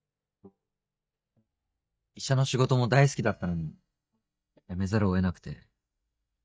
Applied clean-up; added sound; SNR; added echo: neural mask model DeepFilterNet 3.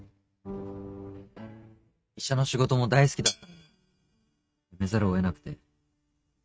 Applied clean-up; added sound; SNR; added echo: neural mask model RNNoise.